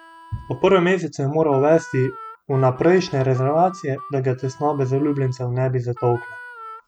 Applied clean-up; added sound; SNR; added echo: none; Harmonica; 19 dB; none.